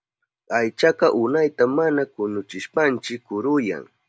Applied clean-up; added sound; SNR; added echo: none; none; none; none.